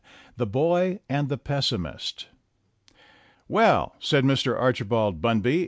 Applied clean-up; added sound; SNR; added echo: none; none; none; none.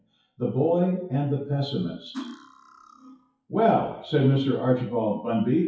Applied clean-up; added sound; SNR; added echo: classical method WPE with log-MMSE.